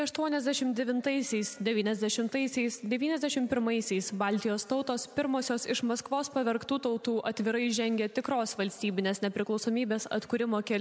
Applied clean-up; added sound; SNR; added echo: none; none; none; none.